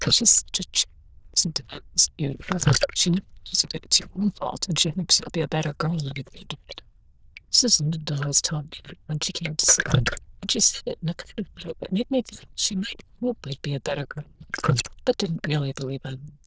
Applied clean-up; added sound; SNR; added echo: neural diffusion model UNIVERSE++.